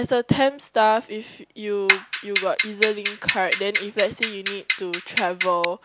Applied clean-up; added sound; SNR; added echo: none; Clock; 2 dB; none.